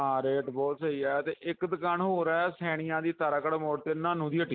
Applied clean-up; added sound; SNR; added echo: none; none; none; none.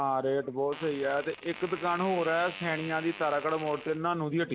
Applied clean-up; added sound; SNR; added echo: none; Fart; 14 dB; none.